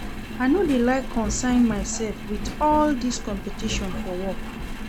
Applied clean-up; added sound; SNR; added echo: none; Engine; 6 dB; none.